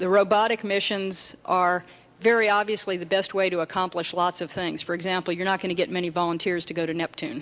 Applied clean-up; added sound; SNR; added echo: none; none; none; none.